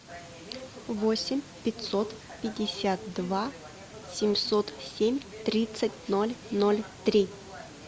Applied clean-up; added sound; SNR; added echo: none; none; none; none.